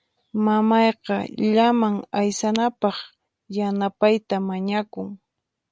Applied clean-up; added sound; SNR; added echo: none; none; none; none.